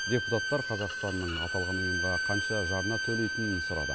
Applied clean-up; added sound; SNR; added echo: none; Bowed string instrument; 0 dB; none.